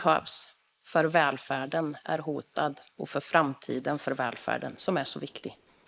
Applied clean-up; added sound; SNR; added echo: neural mask model Resemble Enhance denoiser.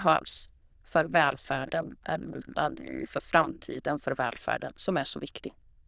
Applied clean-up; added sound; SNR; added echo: neural diffusion model UNIVERSE++.